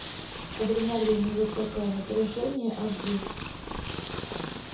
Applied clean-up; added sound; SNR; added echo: none; Purr; 7 dB; reverberation time 0.6 s.